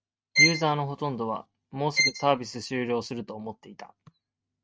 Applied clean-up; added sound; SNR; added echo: neural mask model RNNoise.